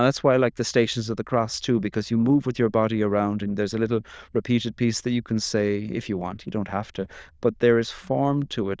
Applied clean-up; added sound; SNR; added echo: neural diffusion model UNIVERSE++.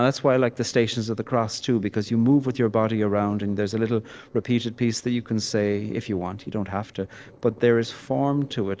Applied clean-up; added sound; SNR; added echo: neural separator model SepFormer DNS4.